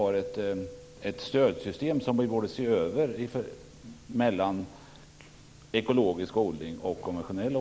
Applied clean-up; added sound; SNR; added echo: none; none; none; none.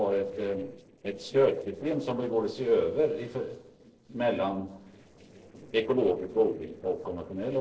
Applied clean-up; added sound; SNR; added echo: neural separator model SepFormer DNS4.